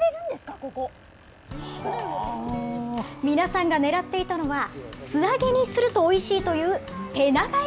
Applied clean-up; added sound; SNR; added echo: none; none; none; none.